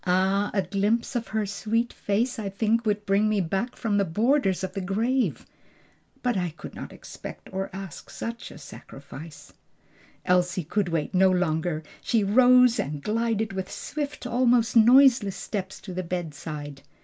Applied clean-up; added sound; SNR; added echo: none; none; none; none.